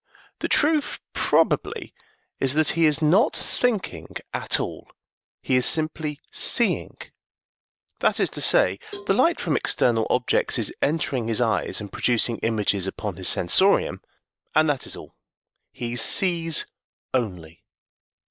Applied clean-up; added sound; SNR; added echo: neural mask model DeepFilterNet 3.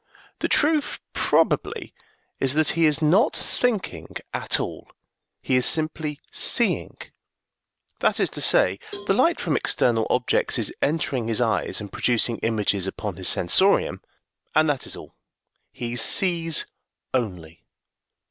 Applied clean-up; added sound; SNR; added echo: none; Cowbell; 19 dB; none.